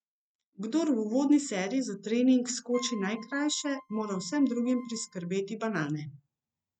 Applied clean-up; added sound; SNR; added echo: neural mask model RNNoise.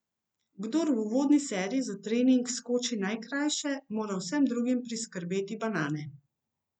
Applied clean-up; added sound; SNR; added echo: none; none; none; none.